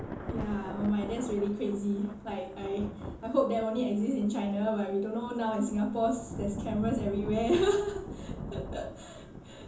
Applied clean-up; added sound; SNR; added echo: none; Thunder / Rain; 10 dB; reverberation time 0.6 s.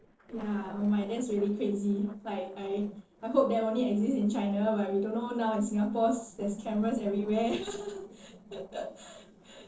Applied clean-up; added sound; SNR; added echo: neural separator model SepFormer DNS4.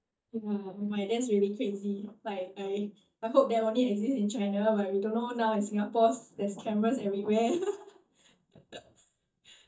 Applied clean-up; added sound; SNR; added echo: neural mask model DeepFilterNet 3.